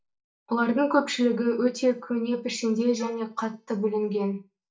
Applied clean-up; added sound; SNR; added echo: neural mask model DeepFilterNet 3.